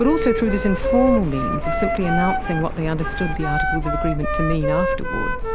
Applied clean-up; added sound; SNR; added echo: none; Wind instrument, woodwind instrument + Printer; 0 dB; none.